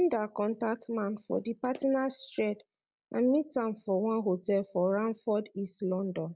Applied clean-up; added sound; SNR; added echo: none; none; none; none.